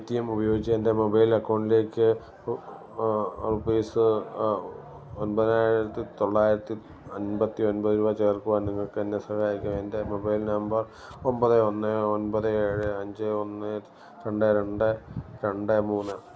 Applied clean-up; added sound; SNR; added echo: none; none; none; none.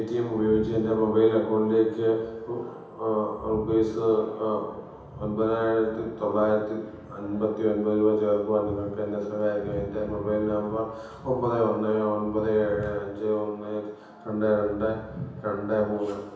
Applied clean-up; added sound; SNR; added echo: none; none; none; reverberation time 0.9 s.